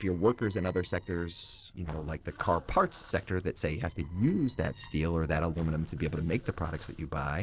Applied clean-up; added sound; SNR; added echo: neural separator model SepFormer DNS4.